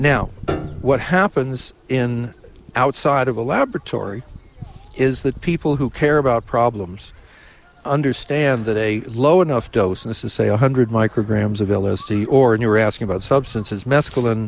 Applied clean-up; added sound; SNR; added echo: none; Piano; 13 dB; none.